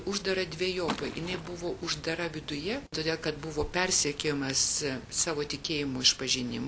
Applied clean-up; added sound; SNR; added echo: none; Liquid; 13 dB; none.